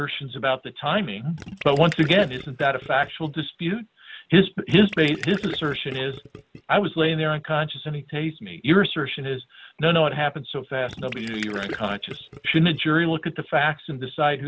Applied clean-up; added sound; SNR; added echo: none; Gurgling; 15 dB; none.